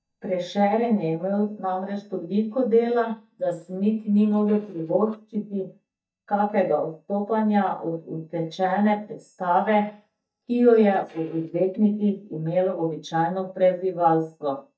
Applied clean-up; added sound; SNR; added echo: neural mask model DeepFilterNet 3.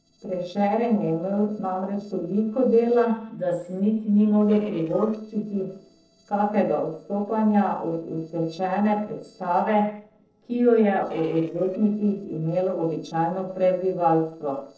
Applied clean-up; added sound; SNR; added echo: neural separator model SepFormer DNS4.